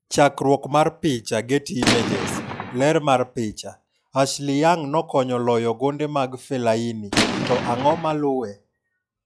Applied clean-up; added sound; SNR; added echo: classical method log-MMSE.